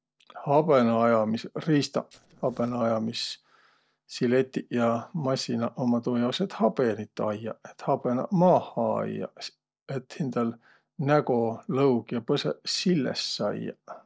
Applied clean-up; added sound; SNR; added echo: neural separator model SepFormer DNS4.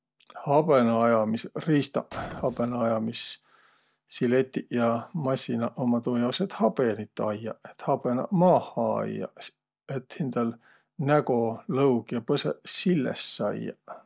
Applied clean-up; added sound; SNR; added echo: none; Boom; 17 dB; none.